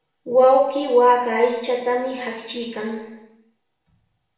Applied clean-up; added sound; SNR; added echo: none; none; none; reverberation time 0.9 s.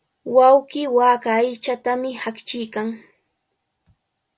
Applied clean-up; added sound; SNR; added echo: none; none; none; none.